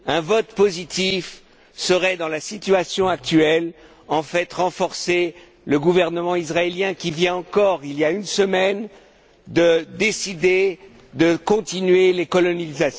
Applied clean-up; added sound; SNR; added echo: none; none; none; none.